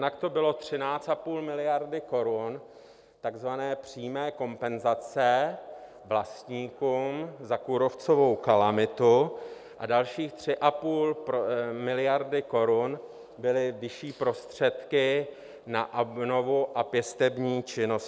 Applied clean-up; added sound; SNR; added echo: none; none; none; none.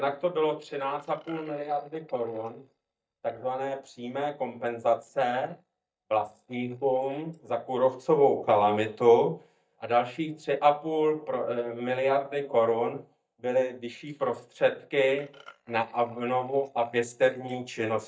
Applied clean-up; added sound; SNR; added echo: neural mask model DeepFilterNet 3.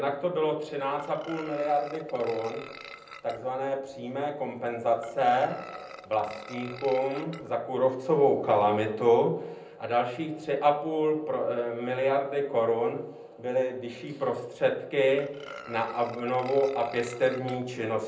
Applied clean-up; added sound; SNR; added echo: none; Burping, eructation; 17 dB; reverberation time 0.6 s.